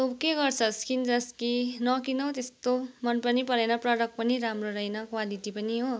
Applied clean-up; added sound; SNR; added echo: none; none; none; none.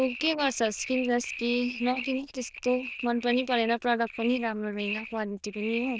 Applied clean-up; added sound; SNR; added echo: neural diffusion model UNIVERSE++.